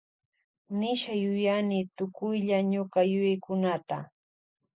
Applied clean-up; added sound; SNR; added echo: none; none; none; none.